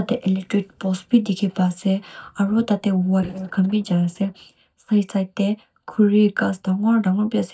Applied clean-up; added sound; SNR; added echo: neural mask model DeepFilterNet 3.